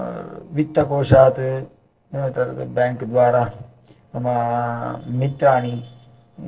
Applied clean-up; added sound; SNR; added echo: neural separator model SepFormer DNS4.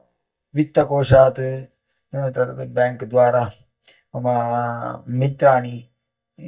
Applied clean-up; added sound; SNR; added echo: neural mask model DeepFilterNet 3.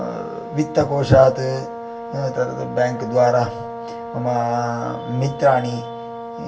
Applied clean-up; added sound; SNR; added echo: none; Brass instrument; 11 dB; reverberation time 0.2 s.